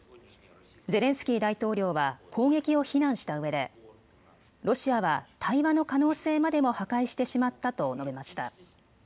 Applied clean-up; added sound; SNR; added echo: none; none; none; none.